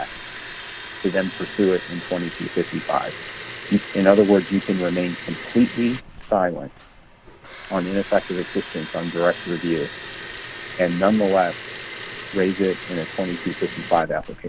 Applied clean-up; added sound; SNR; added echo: none; Liquid; 11 dB; none.